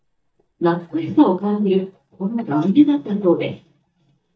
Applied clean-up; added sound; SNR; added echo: neural mask model DeepFilterNet 3.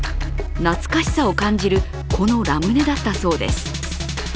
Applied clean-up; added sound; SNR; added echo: none; none; none; none.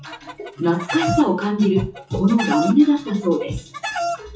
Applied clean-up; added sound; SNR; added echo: classical method WPE with log-MMSE.